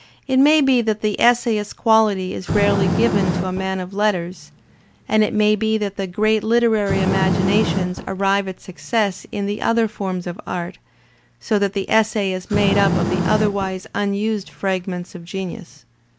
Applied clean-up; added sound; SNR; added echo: none; Fire; 5 dB; none.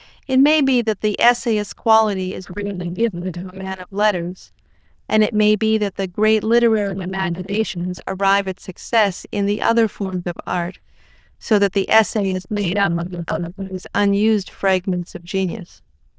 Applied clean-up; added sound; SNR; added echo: neural diffusion model UNIVERSE++.